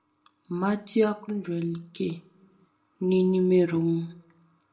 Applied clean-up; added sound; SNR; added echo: none; none; none; reverberation time 0.3 s.